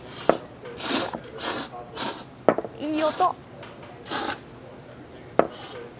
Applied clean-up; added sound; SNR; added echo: none; Glass; 0 dB; none.